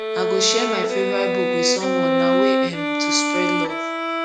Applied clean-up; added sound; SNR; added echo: none; Bowed string instrument; -4 dB; none.